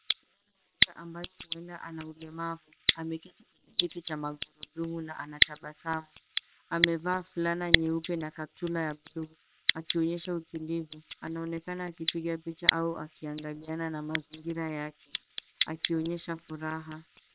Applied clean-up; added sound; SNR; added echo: neural separator model SepFormer WHAM!.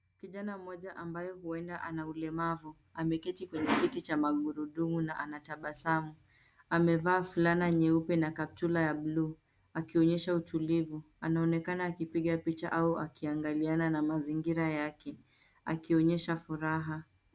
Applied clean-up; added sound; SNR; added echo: none; none; none; none.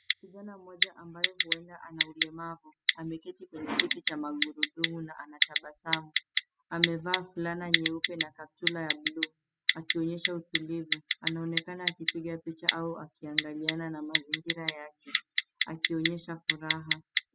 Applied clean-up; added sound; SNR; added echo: classical method spectral subtraction.